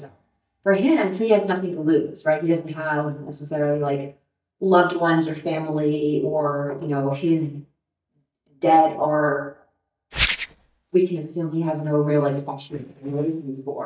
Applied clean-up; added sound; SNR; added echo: neural mask model DeepFilterNet 3.